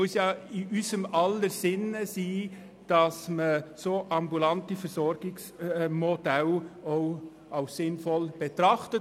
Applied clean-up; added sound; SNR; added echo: none; none; none; none.